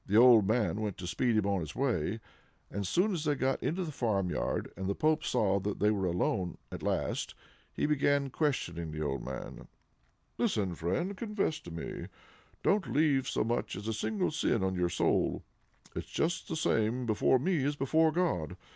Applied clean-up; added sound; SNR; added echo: none; none; none; none.